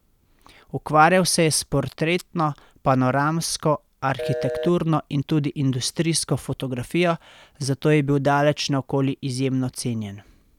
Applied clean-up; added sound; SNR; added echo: none; Telephone; 7 dB; none.